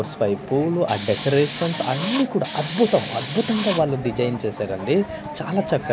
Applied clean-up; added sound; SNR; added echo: none; Hiss; 3 dB; none.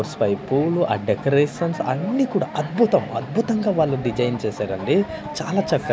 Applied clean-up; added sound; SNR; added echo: none; none; none; none.